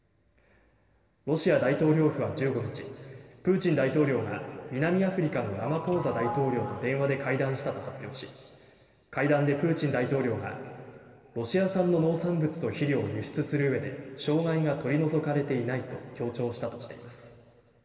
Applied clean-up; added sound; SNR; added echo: none; Sliding door / Doorbell; 11 dB; reverberation time 2.4 s.